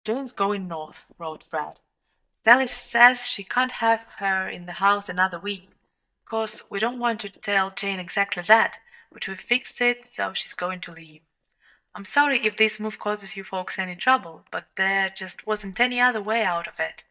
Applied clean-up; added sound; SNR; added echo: neural mask model DeepFilterNet 3.